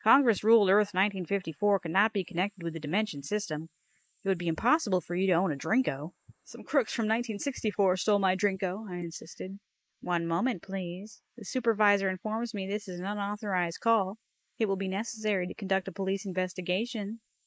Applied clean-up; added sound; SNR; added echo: neural mask model Resemble Enhance denoiser.